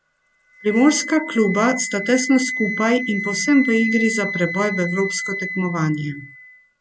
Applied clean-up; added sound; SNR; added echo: none; Wind instrument, woodwind instrument; 8 dB; none.